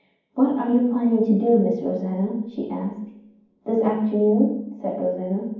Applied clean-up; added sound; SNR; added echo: none; none; none; reverberation time 1.2 s.